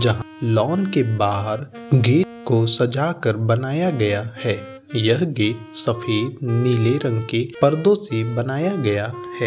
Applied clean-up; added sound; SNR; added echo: none; Wind instrument, woodwind instrument; 17 dB; none.